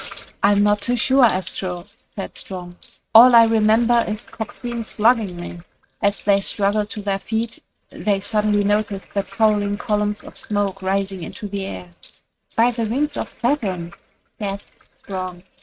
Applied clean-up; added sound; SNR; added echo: neural mask model RNNoise.